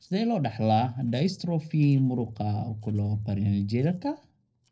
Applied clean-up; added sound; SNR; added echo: neural separator model SepFormer DNS4.